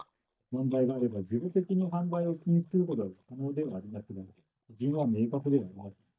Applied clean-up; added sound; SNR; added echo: neural mask model DeepFilterNet 3.